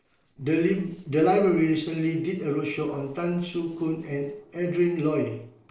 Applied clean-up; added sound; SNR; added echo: neural separator model SepFormer DNS4.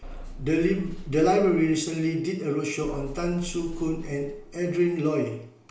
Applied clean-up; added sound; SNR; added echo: none; Bus / Engine; 14 dB; reverberation time 0.6 s.